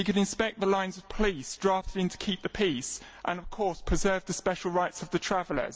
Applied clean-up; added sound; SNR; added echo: none; none; none; none.